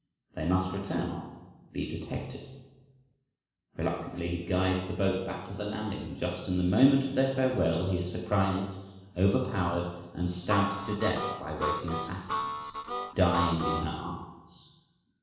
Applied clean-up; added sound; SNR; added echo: none; Harmonica; 4 dB; reverberation time 1.1 s.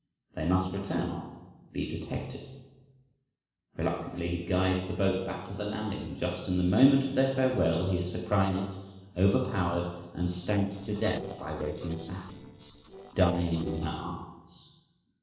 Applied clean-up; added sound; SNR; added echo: neural separator model SepFormer DNS4.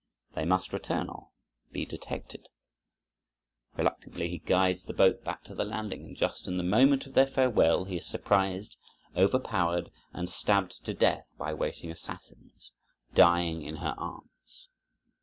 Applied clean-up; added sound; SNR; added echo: none; none; none; none.